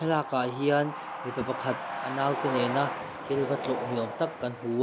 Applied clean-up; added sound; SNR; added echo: none; Truck; 6 dB; none.